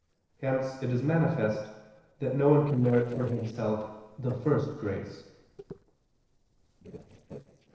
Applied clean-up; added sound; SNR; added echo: neural separator model SepFormer DNS4.